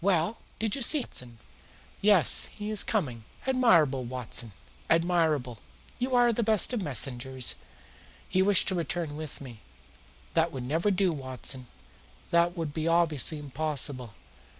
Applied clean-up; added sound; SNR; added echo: none; none; none; none.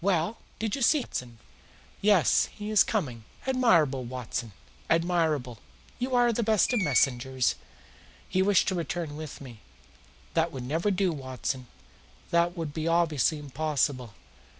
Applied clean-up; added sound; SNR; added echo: none; Screech; 13 dB; none.